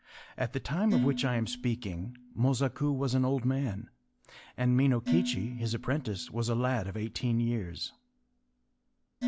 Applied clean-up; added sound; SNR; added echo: none; Dishes, pots, and pans; 9 dB; none.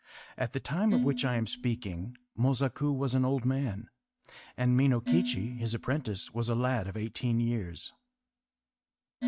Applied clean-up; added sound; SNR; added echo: neural mask model RNNoise.